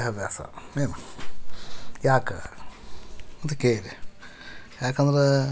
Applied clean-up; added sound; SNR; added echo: none; none; none; none.